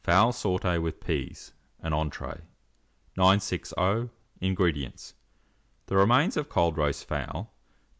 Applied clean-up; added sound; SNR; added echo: none; none; none; none.